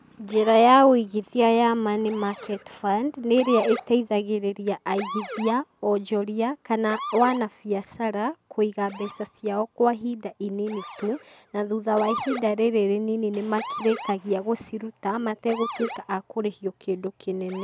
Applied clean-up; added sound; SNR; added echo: none; Motor vehicle (road) / Siren; 15 dB; none.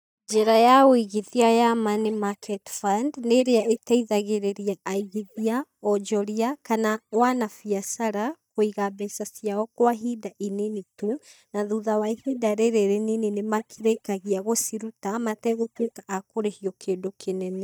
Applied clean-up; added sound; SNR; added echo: neural mask model DeepFilterNet 3.